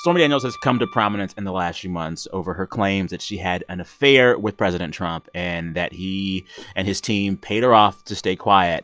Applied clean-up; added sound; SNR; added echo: classical method log-MMSE.